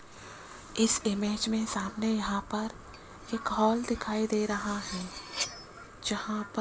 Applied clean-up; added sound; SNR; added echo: none; Cutlery, silverware; 13 dB; none.